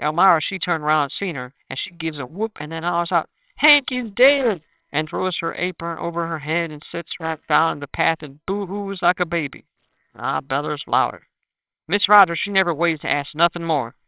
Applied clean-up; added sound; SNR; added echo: neural separator model SepFormer WHAMR!.